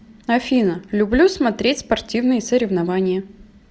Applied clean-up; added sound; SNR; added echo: none; none; none; none.